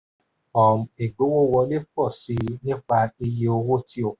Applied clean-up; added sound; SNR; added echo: none; none; none; none.